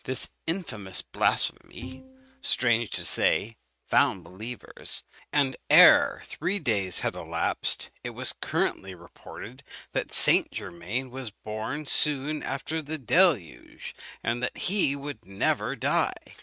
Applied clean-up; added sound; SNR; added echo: neural mask model RNNoise.